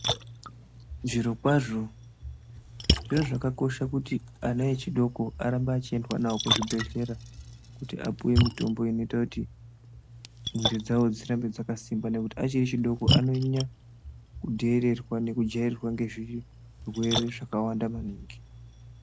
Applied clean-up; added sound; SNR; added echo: none; Splash, splatter; 5 dB; none.